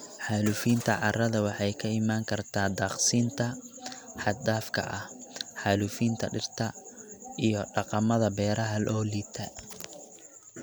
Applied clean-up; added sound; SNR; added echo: none; none; none; none.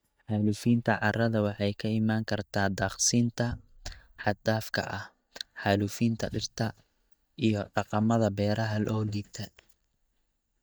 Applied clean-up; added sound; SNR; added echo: neural mask model DeepFilterNet 3.